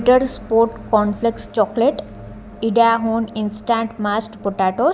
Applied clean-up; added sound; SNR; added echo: none; none; none; none.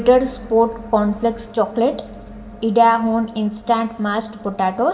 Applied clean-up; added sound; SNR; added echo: none; none; none; reverberation time 1.5 s.